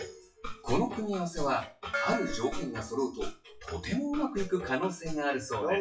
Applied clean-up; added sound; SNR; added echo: classical method WPE with log-MMSE.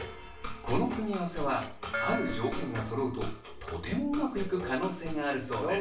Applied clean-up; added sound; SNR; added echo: none; Gong; 11 dB; reverberation time 0.4 s.